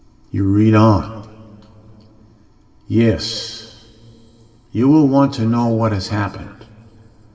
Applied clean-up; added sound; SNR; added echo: none; none; none; reverberation time 2.5 s.